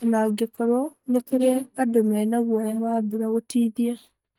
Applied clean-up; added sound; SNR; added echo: neural mask model DeepFilterNet 3.